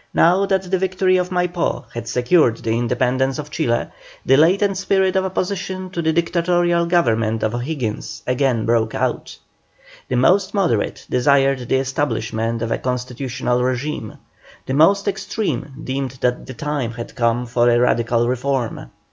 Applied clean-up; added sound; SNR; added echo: none; none; none; none.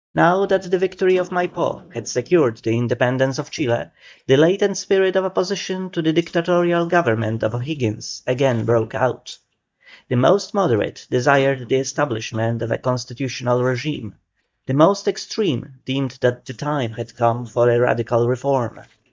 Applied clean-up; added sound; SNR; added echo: neural mask model DeepFilterNet 3.